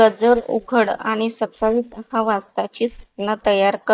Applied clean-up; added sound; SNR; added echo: neural mask model DeepFilterNet 3.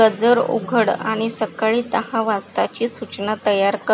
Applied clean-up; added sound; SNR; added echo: none; none; none; none.